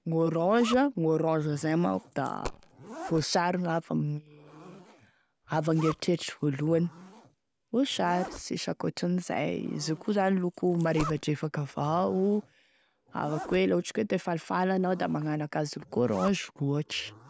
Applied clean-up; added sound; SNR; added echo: none; Coin (dropping) + Zipper (clothing); 16 dB; none.